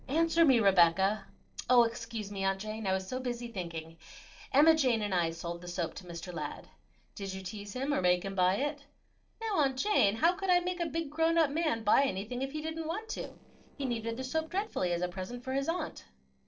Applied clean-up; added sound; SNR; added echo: neural separator model SepFormer DNS4.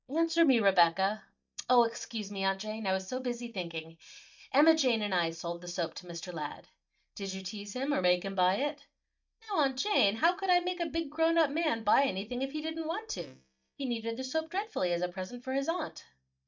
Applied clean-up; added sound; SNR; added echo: neural mask model DeepFilterNet 3.